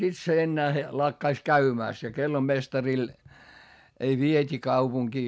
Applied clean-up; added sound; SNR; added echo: none; none; none; none.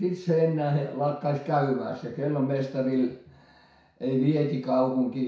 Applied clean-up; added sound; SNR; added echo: none; none; none; reverberation time 0.6 s.